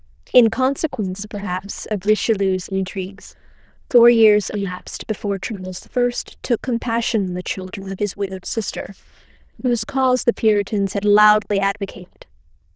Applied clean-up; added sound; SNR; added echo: neural diffusion model UNIVERSE++.